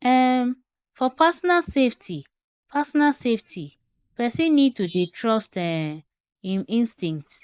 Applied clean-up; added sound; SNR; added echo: neural mask model Resemble Enhance denoiser.